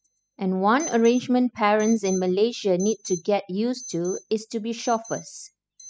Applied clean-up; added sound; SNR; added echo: classical method spectral subtraction.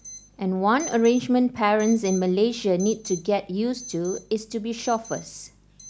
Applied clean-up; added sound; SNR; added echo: none; Alarm; 18 dB; none.